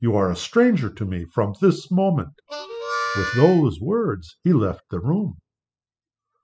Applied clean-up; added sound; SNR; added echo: classical method spectral subtraction.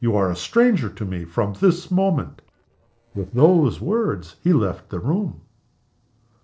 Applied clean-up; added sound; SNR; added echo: neural separator model SepFormer DNS4.